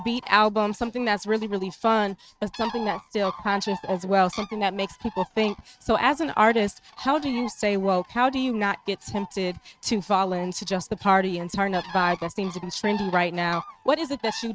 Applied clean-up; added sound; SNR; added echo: neural mask model RNNoise.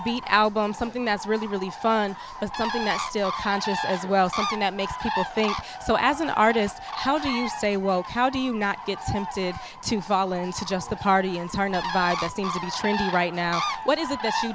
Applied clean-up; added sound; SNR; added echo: none; Bird; 7 dB; none.